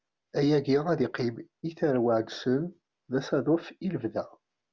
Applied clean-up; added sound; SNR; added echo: none; none; none; none.